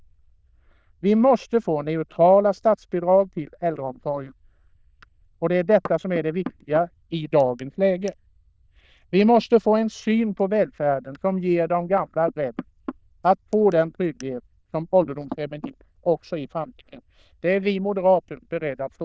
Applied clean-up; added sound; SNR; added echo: neural diffusion model UNIVERSE++.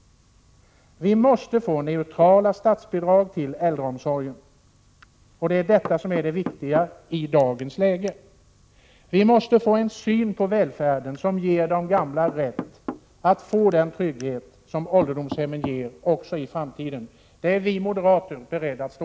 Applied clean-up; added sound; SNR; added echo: none; Knock / Wood; 15 dB; none.